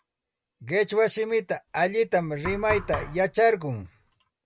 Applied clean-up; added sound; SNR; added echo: none; Knock; 12 dB; none.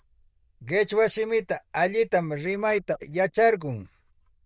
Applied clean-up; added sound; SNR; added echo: neural diffusion model UNIVERSE++.